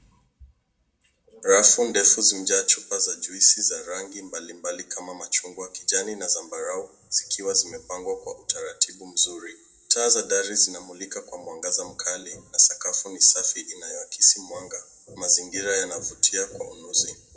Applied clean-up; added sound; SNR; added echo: none; none; none; reverberation time 1.3 s.